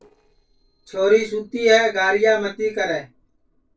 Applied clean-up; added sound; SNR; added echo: neural separator model SepFormer DNS4.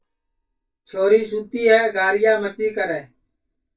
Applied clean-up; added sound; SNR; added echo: neural mask model DeepFilterNet 3.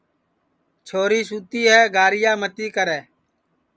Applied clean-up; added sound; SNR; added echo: none; none; none; none.